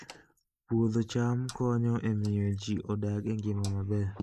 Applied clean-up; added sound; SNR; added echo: neural mask model Resemble Enhance denoiser.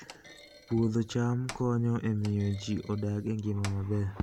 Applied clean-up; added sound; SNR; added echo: none; Thump, thud; 20 dB; none.